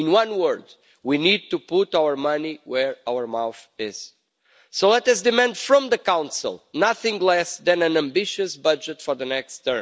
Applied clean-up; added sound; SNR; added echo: none; none; none; none.